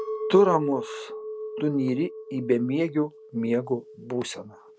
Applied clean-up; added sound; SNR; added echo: none; Chink, clink; 10 dB; none.